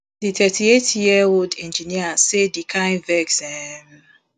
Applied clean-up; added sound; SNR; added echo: none; none; none; none.